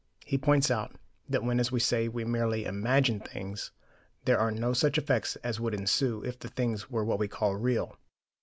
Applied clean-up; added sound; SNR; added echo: none; none; none; none.